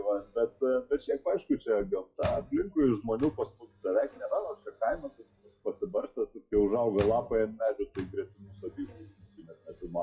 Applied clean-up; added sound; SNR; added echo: classical method WPE with log-MMSE.